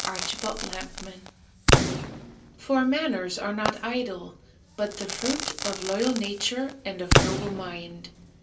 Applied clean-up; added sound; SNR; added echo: none; Crackle / Fireworks; -1 dB; reverberation time 0.3 s.